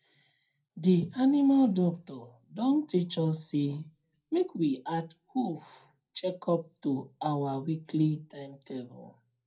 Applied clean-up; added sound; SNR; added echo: none; none; none; reverberation time 0.2 s.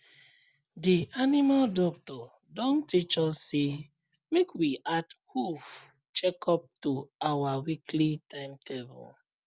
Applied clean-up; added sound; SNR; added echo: none; none; none; none.